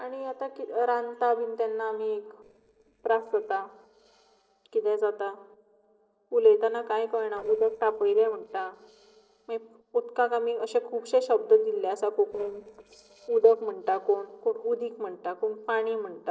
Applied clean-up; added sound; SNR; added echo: neural separator model SepFormer DNS4.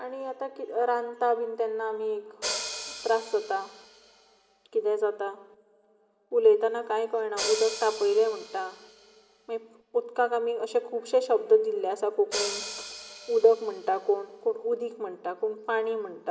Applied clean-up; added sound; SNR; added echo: none; Hi-hat; 14 dB; reverberation time 2.2 s.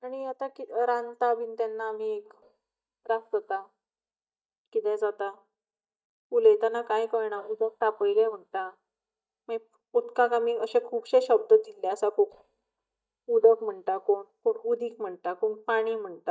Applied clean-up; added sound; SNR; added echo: neural mask model DeepFilterNet 3.